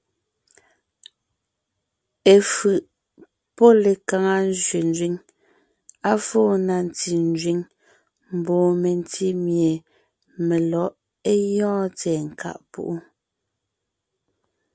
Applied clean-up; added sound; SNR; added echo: none; none; none; none.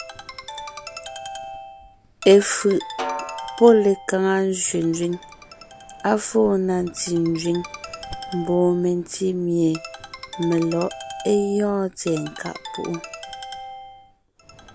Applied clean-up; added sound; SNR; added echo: none; Ringtone + Snare drum; 14 dB; none.